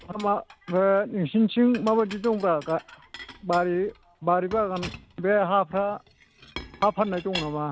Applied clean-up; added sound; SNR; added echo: none; Chink, clink; 18 dB; none.